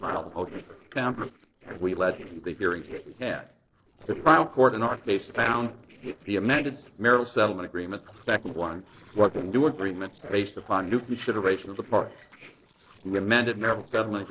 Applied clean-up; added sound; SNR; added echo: neural separator model SepFormer DNS4.